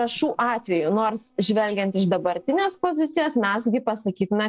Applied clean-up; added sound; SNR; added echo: neural separator model SepFormer DNS4.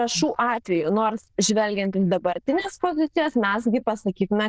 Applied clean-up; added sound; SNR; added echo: neural diffusion model UNIVERSE++.